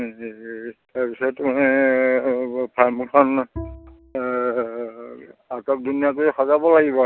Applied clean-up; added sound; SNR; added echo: none; Bowed string instrument; 18 dB; none.